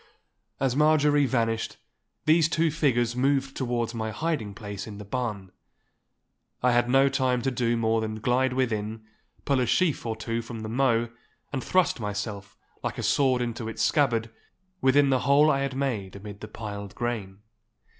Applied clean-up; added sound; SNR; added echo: none; none; none; none.